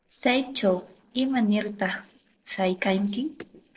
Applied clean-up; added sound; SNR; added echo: neural separator model SepFormer DNS4.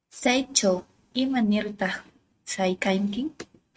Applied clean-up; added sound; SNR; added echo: neural mask model RNNoise.